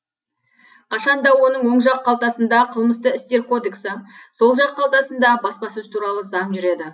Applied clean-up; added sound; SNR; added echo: none; none; none; none.